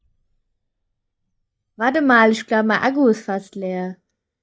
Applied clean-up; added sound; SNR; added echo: neural mask model DeepFilterNet 3.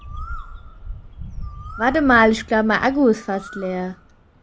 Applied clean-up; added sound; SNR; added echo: none; Bird; 13 dB; none.